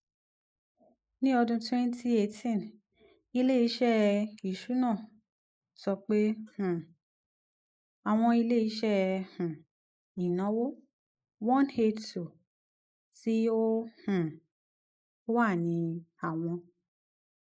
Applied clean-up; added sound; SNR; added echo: neural mask model Resemble Enhance denoiser.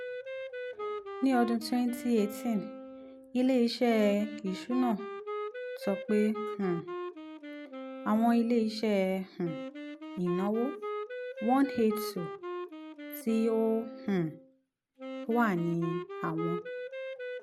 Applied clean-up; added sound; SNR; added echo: none; Wind instrument, woodwind instrument; 9 dB; none.